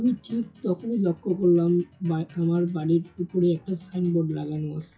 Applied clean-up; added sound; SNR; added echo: classical method WPE with log-MMSE.